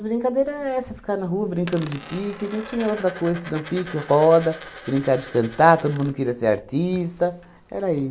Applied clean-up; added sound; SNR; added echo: none; Coin (dropping); 19 dB; none.